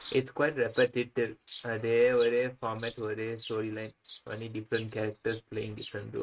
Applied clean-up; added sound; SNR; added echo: neural mask model RNNoise.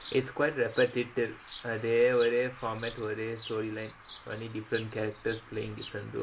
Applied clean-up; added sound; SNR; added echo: none; Bird vocalization, bird call, bird song; 17 dB; none.